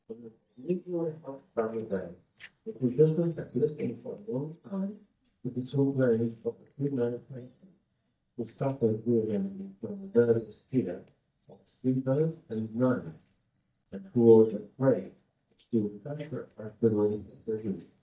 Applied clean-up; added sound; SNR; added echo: neural mask model DeepFilterNet 3.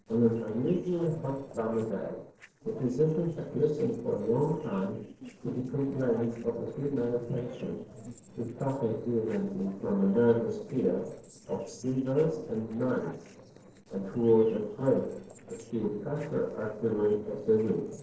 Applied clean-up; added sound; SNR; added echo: neural separator model SepFormer DNS4.